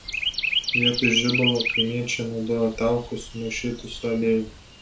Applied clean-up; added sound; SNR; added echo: none; Chirp, tweet; 2 dB; reverberation time 0.3 s.